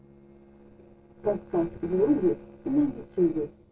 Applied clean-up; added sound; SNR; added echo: neural separator model SepFormer DNS4.